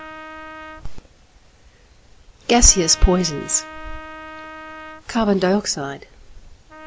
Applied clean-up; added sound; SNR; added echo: none; Trumpet; 17 dB; none.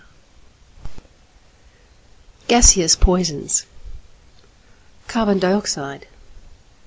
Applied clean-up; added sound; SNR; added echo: none; none; none; none.